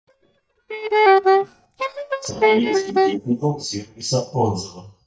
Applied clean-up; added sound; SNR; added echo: neural mask model DeepFilterNet 3.